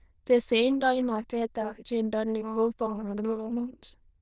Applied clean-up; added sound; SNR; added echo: neural diffusion model UNIVERSE++.